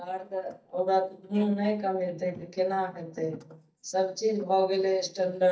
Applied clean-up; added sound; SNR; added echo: neural mask model DeepFilterNet 3.